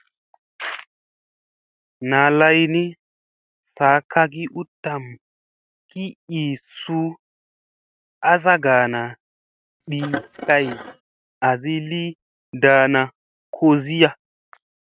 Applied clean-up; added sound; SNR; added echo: neural mask model RNNoise.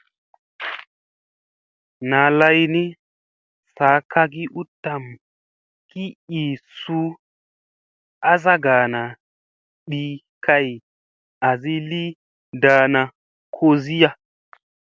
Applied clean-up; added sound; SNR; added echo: none; none; none; none.